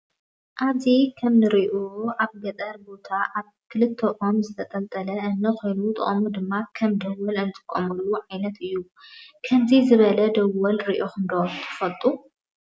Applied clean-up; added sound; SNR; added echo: none; none; none; none.